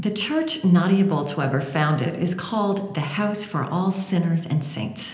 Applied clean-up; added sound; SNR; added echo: none; none; none; reverberation time 0.9 s.